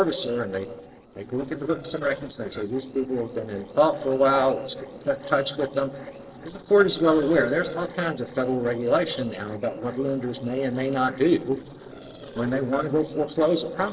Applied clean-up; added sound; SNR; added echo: neural separator model SepFormer DNS4.